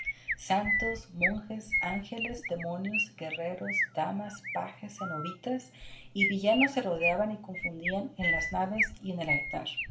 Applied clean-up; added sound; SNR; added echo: none; Chirp, tweet; 1 dB; reverberation time 0.3 s.